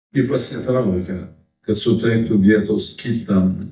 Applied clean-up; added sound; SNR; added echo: neural mask model DeepFilterNet 3.